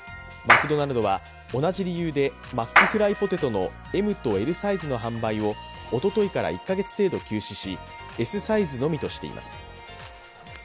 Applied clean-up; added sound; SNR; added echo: none; Clapping; -1 dB; none.